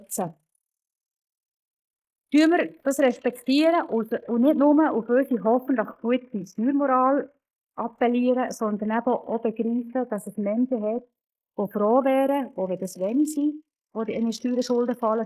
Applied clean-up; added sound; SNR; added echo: neural mask model Resemble Enhance denoiser.